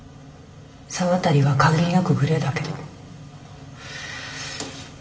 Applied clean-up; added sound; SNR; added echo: none; Fart; 15 dB; reverberation time 1.9 s.